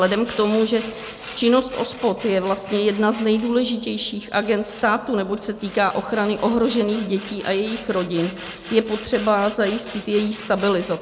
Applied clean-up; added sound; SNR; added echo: none; Sawing; 13 dB; none.